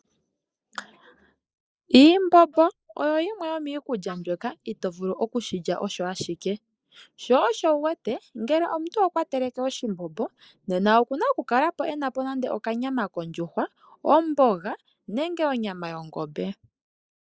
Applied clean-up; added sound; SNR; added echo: neural mask model Resemble Enhance denoiser.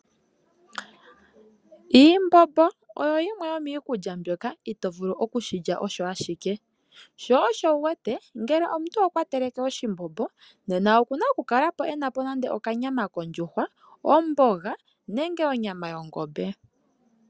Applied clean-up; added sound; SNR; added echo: none; none; none; none.